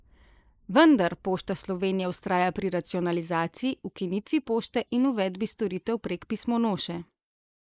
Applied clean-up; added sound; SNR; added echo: neural mask model Resemble Enhance denoiser.